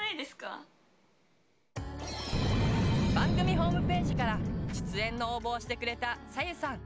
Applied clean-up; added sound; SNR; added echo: none; Boom; -3 dB; none.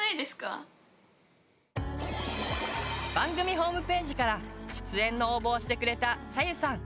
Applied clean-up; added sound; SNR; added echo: none; none; none; none.